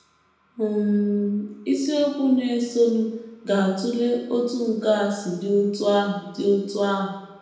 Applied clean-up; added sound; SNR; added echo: none; none; none; reverberation time 0.9 s.